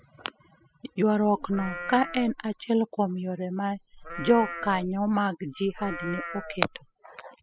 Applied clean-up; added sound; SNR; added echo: classical method spectral subtraction.